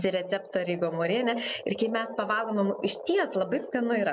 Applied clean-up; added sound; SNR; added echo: none; Frog; 13 dB; none.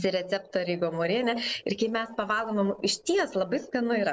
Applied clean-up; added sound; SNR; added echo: neural separator model SepFormer DNS4.